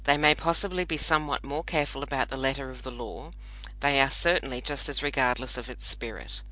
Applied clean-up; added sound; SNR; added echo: none; none; none; none.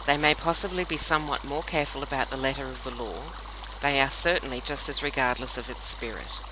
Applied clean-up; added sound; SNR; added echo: none; Stream; 12 dB; none.